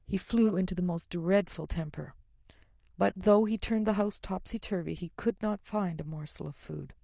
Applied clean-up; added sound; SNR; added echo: neural diffusion model UNIVERSE++.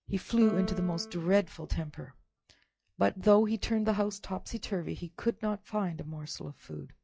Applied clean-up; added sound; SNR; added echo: classical method log-MMSE.